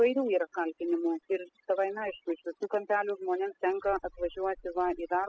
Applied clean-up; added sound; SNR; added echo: classical method spectral subtraction.